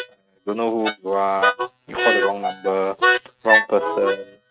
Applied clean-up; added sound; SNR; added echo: neural mask model RNNoise.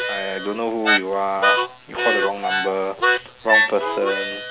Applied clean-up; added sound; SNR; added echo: none; Harmonica; -2 dB; none.